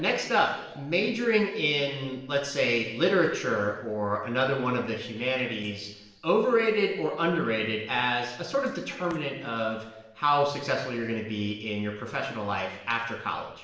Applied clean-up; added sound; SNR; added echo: neural separator model SepFormer DNS4.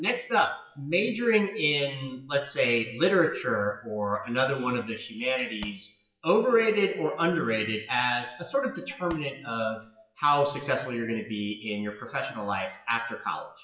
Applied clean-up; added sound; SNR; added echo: classical method WPE with log-MMSE.